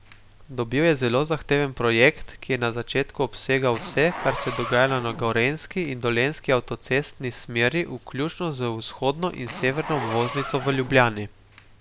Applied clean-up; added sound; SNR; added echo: none; Zipper (clothing); 15 dB; none.